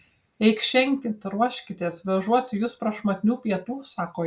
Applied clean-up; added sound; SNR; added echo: none; none; none; none.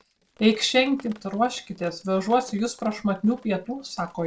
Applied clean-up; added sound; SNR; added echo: neural separator model SepFormer DNS4.